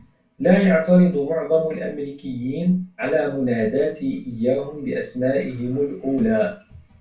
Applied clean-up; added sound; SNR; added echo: none; none; none; reverberation time 0.2 s.